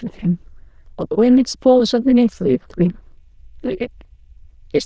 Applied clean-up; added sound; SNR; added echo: neural diffusion model UNIVERSE++.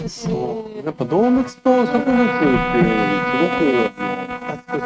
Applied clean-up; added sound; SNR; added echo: neural mask model RNNoise.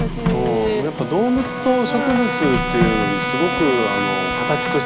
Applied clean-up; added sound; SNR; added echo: none; Printer + Brass instrument; 2 dB; none.